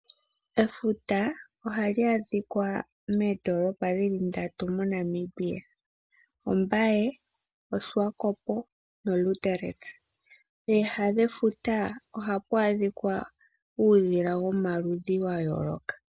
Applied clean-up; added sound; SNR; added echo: none; none; none; none.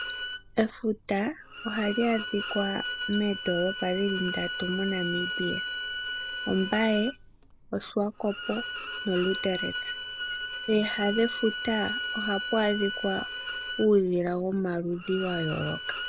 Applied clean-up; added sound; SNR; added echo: none; Bowed string instrument; 5 dB; none.